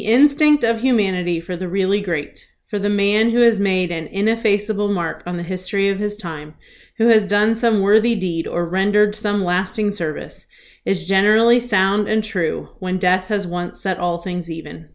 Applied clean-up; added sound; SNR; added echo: none; none; none; none.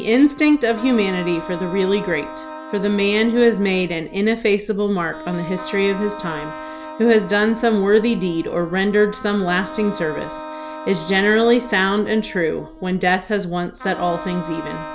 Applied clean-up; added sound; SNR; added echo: none; Wind instrument, woodwind instrument + Trumpet; 14 dB; none.